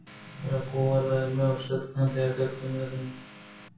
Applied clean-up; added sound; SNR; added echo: none; Vehicle; 19 dB; reverberation time 0.3 s.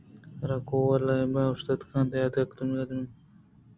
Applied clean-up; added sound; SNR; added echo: none; none; none; none.